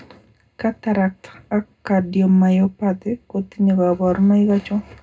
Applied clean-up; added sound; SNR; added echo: none; none; none; reverberation time 0.2 s.